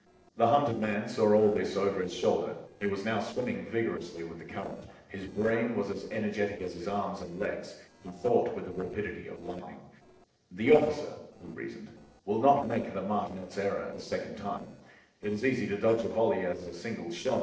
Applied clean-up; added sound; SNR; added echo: neural separator model SepFormer DNS4.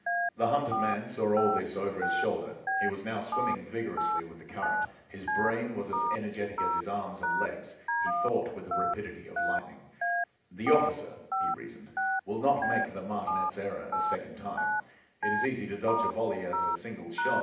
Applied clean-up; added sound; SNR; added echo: none; Telephone; 0 dB; reverberation time 0.8 s.